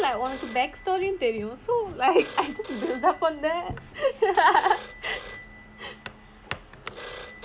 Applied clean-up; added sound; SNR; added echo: none; Telephone; 12 dB; none.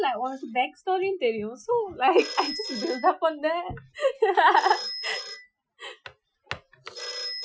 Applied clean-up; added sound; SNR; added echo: classical method Wiener filter.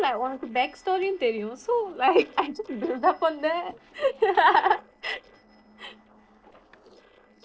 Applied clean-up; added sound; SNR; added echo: neural separator model SepFormer DNS4.